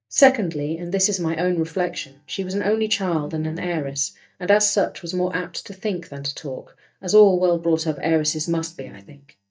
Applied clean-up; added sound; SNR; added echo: neural mask model DeepFilterNet 3.